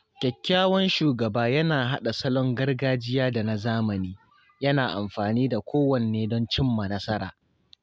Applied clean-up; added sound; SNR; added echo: none; none; none; none.